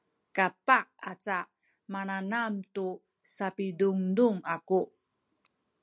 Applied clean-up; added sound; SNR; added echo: none; none; none; none.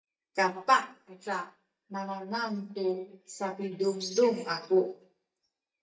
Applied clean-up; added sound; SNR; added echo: neural mask model DeepFilterNet 3.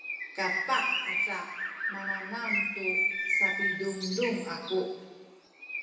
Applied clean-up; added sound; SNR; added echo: none; Bird; -3 dB; reverberation time 1.2 s.